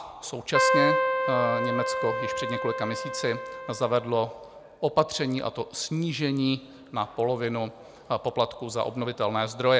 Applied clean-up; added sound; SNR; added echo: none; Keyboard (musical); -1 dB; none.